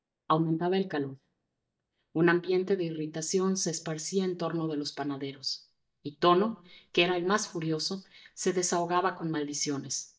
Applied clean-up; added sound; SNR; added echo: neural mask model DeepFilterNet 3.